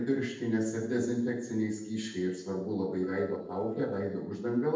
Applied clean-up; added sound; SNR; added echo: neural separator model SepFormer DNS4.